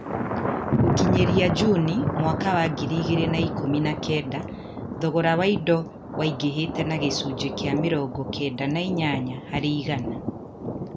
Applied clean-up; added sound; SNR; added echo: none; Thunder; 2 dB; none.